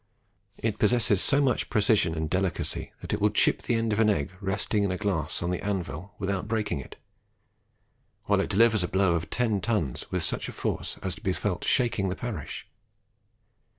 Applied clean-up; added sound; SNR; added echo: none; none; none; none.